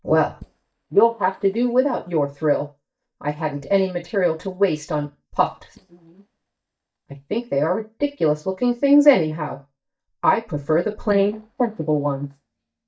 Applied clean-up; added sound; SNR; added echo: neural mask model DeepFilterNet 3.